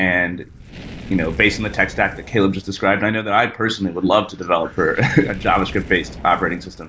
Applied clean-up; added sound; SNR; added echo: none; Fire; 16 dB; none.